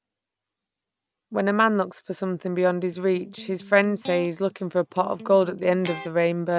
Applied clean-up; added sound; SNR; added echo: none; Electric guitar; 17 dB; none.